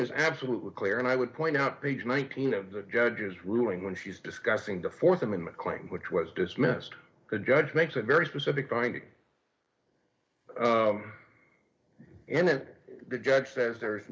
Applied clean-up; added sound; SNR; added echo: neural mask model Resemble Enhance denoiser.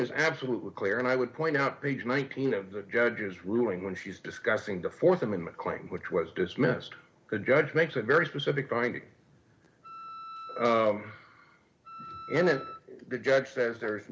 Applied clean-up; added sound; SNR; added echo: none; Wind instrument, woodwind instrument; 14 dB; none.